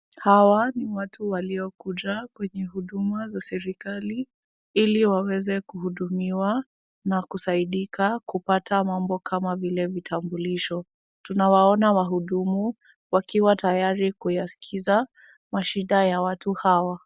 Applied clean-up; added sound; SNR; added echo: none; none; none; none.